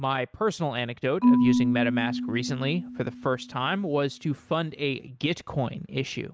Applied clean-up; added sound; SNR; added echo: none; Marimba, xylophone / Wood; 1 dB; none.